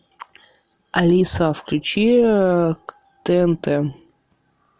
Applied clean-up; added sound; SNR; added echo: none; none; none; none.